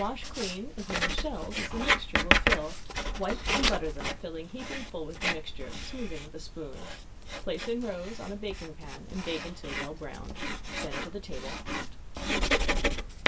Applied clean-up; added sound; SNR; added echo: none; Writing; -5 dB; reverberation time 0.2 s.